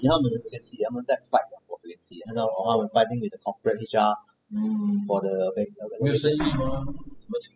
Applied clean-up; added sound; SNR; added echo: classical method spectral subtraction.